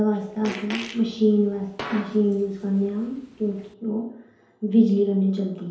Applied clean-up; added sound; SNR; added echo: none; Fart; 15 dB; reverberation time 2.2 s.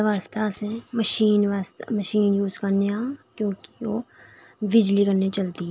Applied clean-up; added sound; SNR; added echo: none; none; none; none.